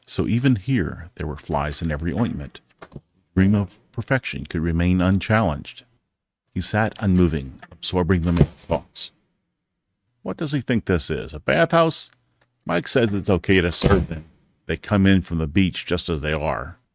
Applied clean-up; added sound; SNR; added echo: neural mask model RNNoise.